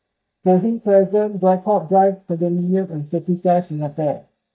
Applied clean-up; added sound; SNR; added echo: neural mask model DeepFilterNet 3.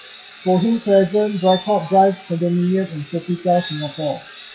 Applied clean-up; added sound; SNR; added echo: classical method WPE with log-MMSE.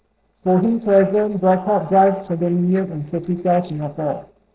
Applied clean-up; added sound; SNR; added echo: neural separator model SepFormer DNS4.